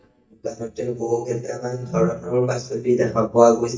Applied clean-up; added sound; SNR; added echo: neural mask model DeepFilterNet 3.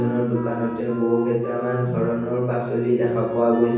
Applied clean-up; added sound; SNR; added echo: none; Wind instrument, woodwind instrument; 14 dB; reverberation time 1.1 s.